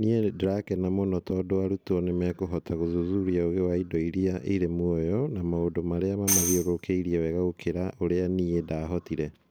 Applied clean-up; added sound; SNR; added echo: none; Tambourine; 4 dB; none.